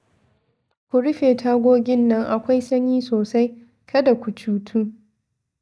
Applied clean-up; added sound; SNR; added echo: neural mask model DeepFilterNet 3.